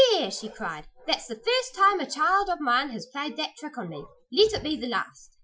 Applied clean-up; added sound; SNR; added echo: classical method Wiener filter.